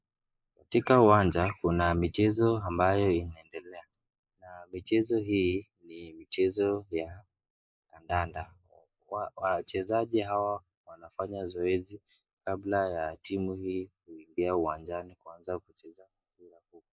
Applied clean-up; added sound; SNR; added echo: neural mask model Resemble Enhance denoiser.